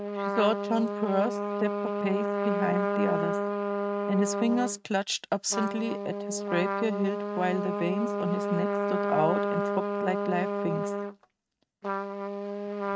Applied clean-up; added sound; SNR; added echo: neural mask model RNNoise.